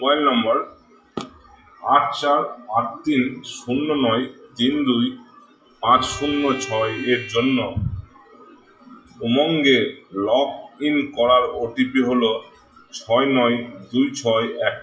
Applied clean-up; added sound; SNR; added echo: classical method WPE with log-MMSE.